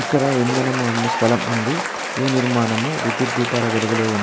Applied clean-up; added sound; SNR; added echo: none; Applause / Cheering; 3 dB; none.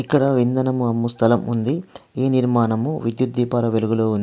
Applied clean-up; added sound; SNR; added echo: none; none; none; none.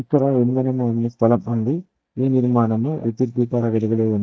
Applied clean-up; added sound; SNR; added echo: neural mask model DeepFilterNet 3.